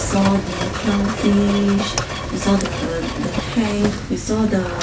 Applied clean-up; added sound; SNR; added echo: none; Mechanisms; 7 dB; none.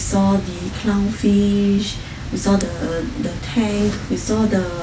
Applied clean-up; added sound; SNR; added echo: none; none; none; none.